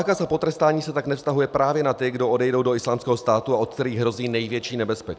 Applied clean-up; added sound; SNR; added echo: none; none; none; none.